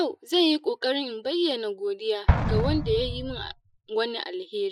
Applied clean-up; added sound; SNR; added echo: classical method Wiener filter.